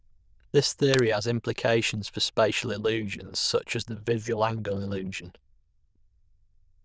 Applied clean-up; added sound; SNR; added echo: neural diffusion model UNIVERSE++.